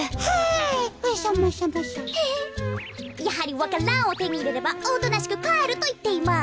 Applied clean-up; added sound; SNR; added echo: none; none; none; none.